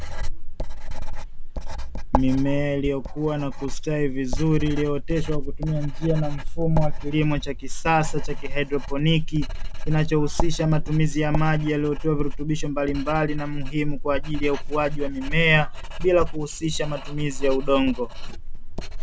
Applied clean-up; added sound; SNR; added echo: none; Writing; -1 dB; none.